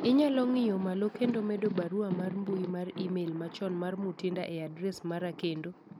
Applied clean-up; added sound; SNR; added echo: none; Thunder; 11 dB; none.